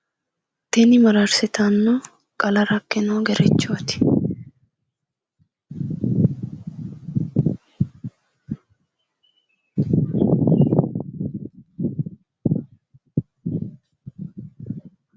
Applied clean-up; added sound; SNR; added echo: none; none; none; none.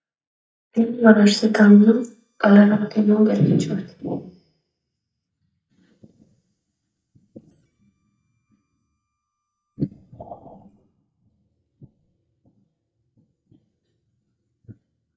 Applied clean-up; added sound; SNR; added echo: neural mask model DeepFilterNet 3.